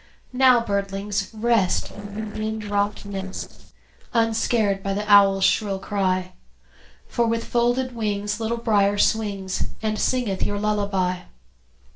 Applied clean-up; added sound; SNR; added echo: neural separator model SepFormer DNS4.